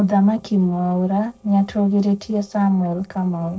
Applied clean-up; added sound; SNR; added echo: neural separator model SepFormer DNS4.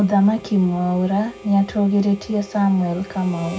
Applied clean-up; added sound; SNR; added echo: none; Harmonica; 20 dB; reverberation time 0.4 s.